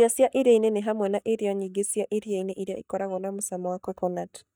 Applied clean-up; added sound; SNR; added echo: neural mask model DeepFilterNet 3.